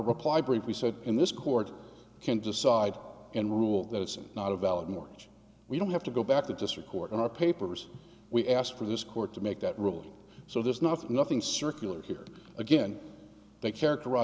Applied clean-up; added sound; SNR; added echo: none; none; none; none.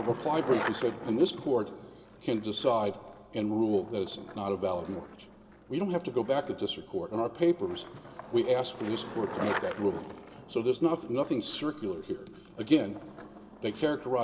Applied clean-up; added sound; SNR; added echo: none; Skateboard; 12 dB; reverberation time 0.2 s.